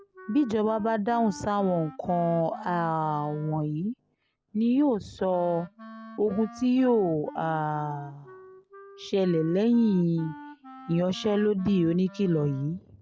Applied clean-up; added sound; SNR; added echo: none; Wind instrument, woodwind instrument; 20 dB; none.